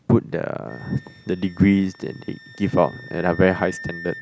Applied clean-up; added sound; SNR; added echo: none; Wind instrument, woodwind instrument; 19 dB; none.